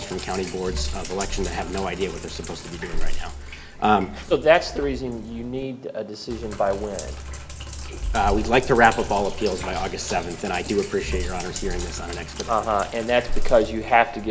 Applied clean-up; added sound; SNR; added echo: none; Sink (filling or washing); 4 dB; reverberation time 0.3 s.